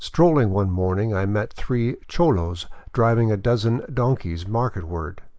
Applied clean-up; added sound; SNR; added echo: neural mask model Resemble Enhance denoiser.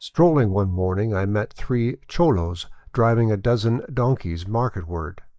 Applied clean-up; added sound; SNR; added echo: neural mask model DeepFilterNet 3.